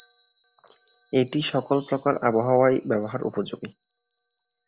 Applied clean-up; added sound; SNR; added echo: none; Bell; 20 dB; none.